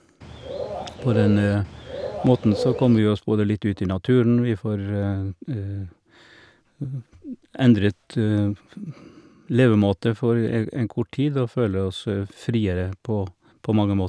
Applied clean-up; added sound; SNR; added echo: none; Bird; 7 dB; none.